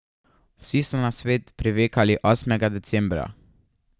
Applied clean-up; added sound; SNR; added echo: none; none; none; none.